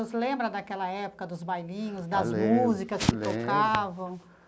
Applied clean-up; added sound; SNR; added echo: none; none; none; none.